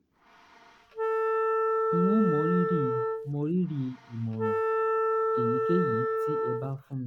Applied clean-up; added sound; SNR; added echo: none; Wind instrument, woodwind instrument; -3 dB; none.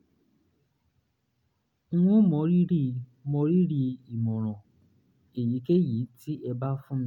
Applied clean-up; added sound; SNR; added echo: none; none; none; none.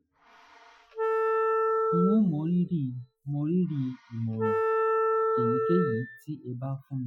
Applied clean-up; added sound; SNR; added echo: classical method Wiener filter.